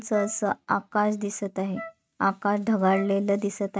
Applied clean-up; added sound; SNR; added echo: neural mask model RNNoise.